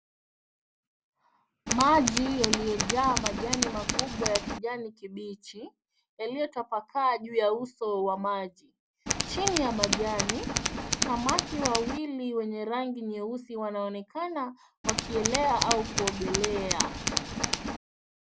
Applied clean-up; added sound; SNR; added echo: none; Tools; -1 dB; none.